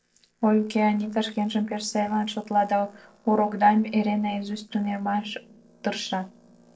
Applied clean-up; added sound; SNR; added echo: neural separator model SepFormer DNS4.